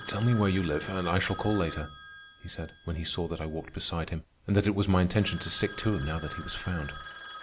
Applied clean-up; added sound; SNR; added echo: none; Telephone; 15 dB; none.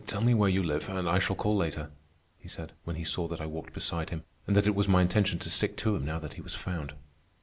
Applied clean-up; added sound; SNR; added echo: none; none; none; none.